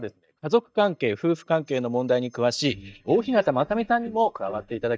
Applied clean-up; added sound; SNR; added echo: neural mask model DeepFilterNet 3.